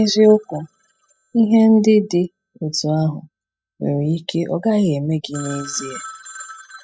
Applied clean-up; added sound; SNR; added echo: classical method spectral subtraction.